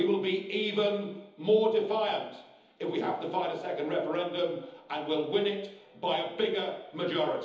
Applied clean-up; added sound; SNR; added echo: none; none; none; reverberation time 1.3 s.